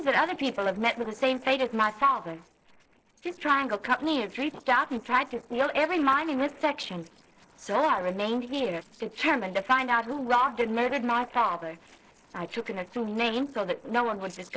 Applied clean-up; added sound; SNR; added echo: neural separator model SepFormer DNS4.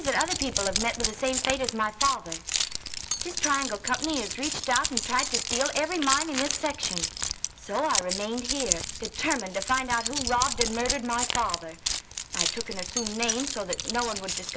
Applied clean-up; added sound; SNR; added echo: none; Keys jangling; 1 dB; none.